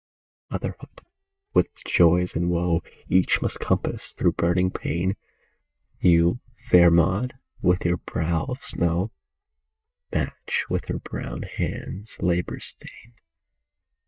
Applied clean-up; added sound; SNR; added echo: neural mask model DeepFilterNet 3.